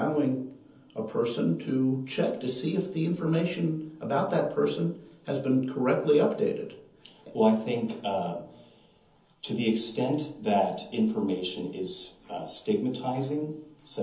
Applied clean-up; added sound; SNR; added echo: none; none; none; reverberation time 0.7 s.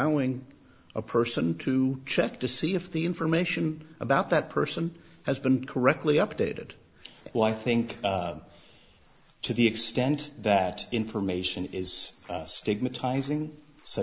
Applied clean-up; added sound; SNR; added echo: none; none; none; none.